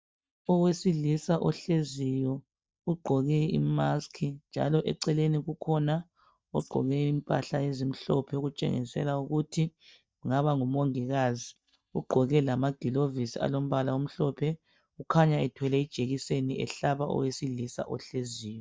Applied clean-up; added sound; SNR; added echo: neural mask model DeepFilterNet 3.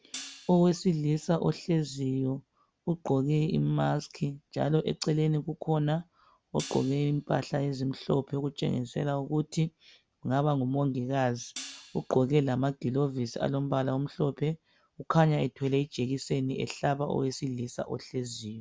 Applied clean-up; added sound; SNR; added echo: none; Hi-hat; 19 dB; none.